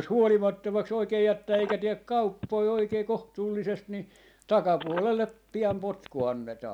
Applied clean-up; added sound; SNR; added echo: none; Telephone; 15 dB; none.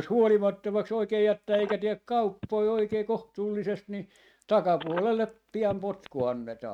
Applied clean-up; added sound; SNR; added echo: neural mask model RNNoise.